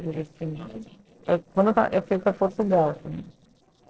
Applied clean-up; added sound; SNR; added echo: neural separator model SepFormer DNS4.